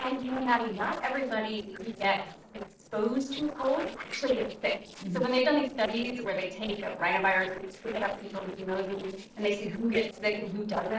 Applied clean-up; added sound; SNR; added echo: neural separator model SepFormer DNS4.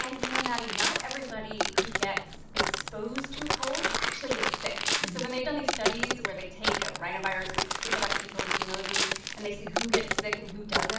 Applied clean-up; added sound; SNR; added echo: none; Walk, footsteps; -5 dB; reverberation time 0.5 s.